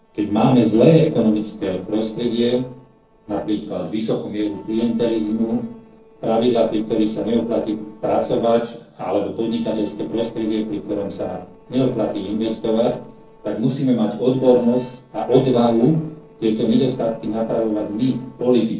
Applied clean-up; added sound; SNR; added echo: neural separator model SepFormer DNS4.